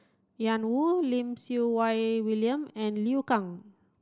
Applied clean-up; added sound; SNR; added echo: none; none; none; none.